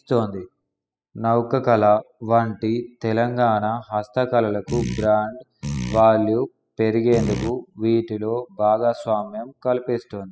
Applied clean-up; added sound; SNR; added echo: classical method spectral subtraction.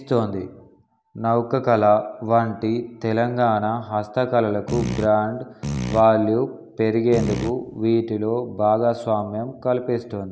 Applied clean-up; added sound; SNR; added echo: none; Fart; 7 dB; none.